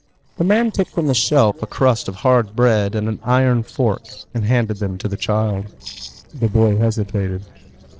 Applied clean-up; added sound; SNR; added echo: neural separator model SepFormer DNS4.